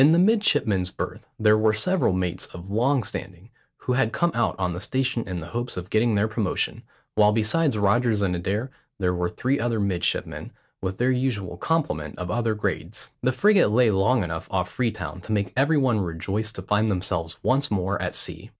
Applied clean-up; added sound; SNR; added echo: none; none; none; none.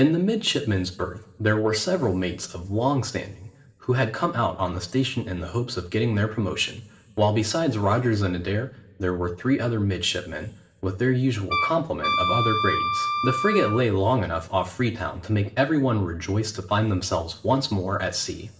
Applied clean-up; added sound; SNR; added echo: none; Wind instrument, woodwind instrument; 2 dB; reverberation time 1.3 s.